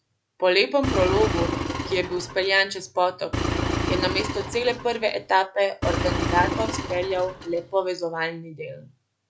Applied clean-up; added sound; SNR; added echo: none; Engine; 3 dB; none.